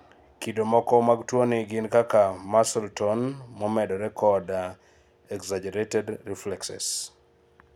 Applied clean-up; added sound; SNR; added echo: none; none; none; none.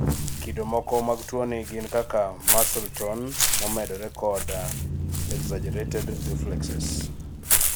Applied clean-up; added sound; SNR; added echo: none; Walk, footsteps / Bird + Engine starting / Accelerating, revving, vroom / Motor vehicle (road); -3 dB; none.